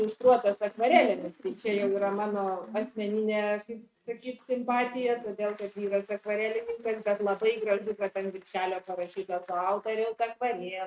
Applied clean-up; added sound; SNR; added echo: neural mask model RNNoise.